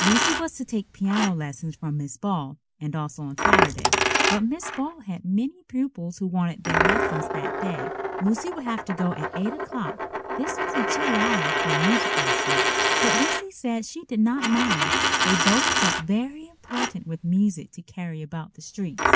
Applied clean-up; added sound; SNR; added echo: none; Coin (dropping); -2 dB; none.